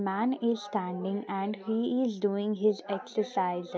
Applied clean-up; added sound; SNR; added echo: none; none; none; none.